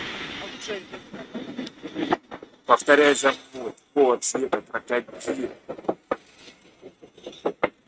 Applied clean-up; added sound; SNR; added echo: neural mask model RNNoise.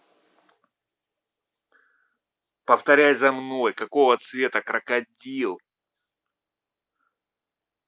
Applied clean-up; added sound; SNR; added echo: none; none; none; none.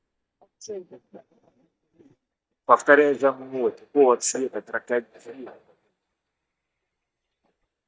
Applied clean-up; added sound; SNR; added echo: neural mask model DeepFilterNet 3.